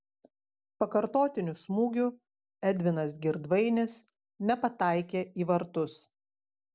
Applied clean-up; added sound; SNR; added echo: none; none; none; none.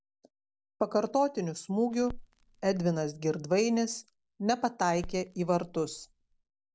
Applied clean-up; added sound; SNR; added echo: none; Crackle; 19 dB; none.